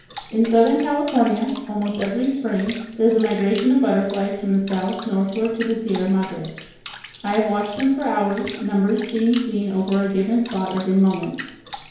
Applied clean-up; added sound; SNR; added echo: none; Bathtub (filling or washing) / Water; 18 dB; reverberation time 1.0 s.